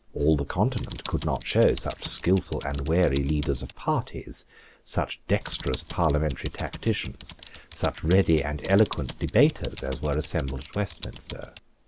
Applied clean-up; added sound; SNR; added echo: none; Typing; 17 dB; none.